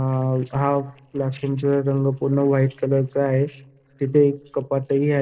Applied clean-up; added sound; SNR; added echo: neural separator model SepFormer DNS4.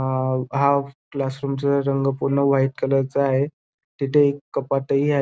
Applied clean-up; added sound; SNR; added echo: none; none; none; none.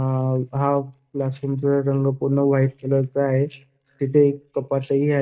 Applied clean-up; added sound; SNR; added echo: neural mask model DeepFilterNet 3.